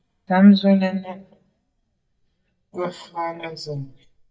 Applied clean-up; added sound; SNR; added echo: neural mask model DeepFilterNet 3.